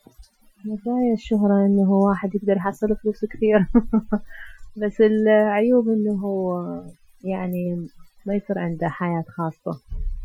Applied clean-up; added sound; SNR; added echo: classical method Wiener filter.